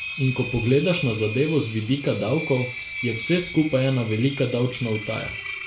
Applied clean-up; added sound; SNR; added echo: none; Engine; 11 dB; reverberation time 0.3 s.